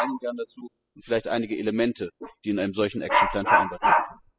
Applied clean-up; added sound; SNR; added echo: classical method spectral subtraction.